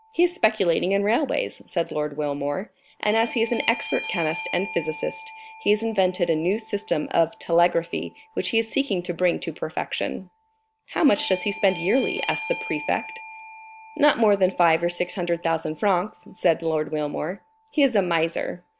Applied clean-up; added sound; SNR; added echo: none; Bell / Doorbell; 16 dB; none.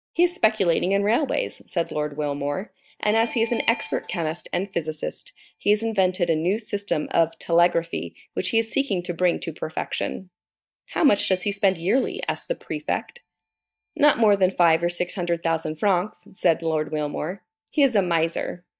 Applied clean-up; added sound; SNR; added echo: neural mask model DeepFilterNet 3.